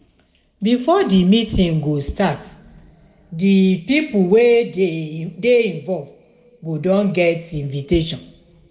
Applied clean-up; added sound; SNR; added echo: none; none; none; reverberation time 1.6 s.